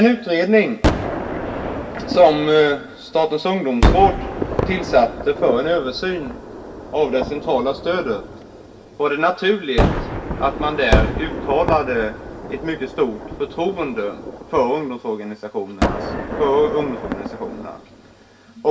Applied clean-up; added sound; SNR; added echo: none; Gunshot, gunfire; 4 dB; reverberation time 0.2 s.